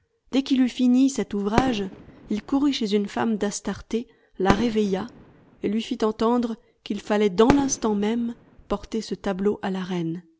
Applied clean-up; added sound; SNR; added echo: none; Fireworks; 9 dB; none.